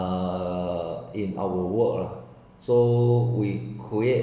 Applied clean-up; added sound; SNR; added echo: none; none; none; none.